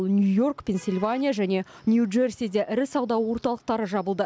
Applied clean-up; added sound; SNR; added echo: none; none; none; none.